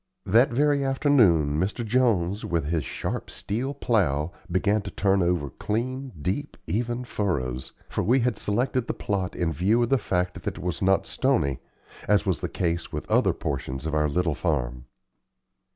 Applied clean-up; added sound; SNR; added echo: none; none; none; none.